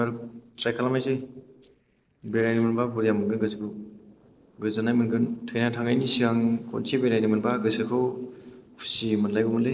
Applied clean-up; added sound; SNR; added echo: neural separator model SepFormer DNS4.